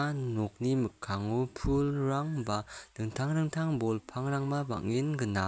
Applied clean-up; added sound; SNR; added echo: none; none; none; none.